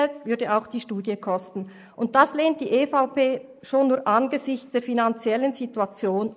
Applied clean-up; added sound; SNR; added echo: neural mask model Resemble Enhance denoiser.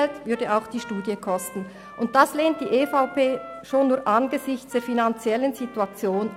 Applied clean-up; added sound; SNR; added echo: none; Trumpet; 18 dB; none.